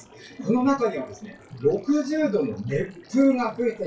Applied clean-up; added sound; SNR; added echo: classical method WPE with log-MMSE.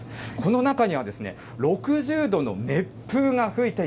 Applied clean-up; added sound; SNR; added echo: none; none; none; none.